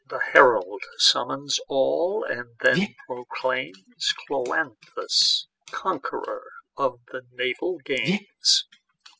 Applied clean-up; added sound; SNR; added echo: classical method spectral subtraction.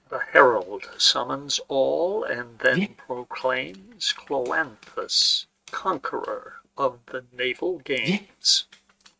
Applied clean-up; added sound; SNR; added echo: neural mask model RNNoise.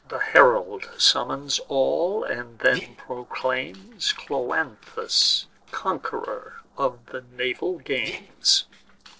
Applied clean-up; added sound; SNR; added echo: neural separator model SepFormer DNS4.